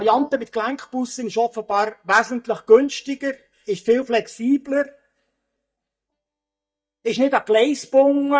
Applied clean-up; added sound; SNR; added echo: neural mask model DeepFilterNet 3.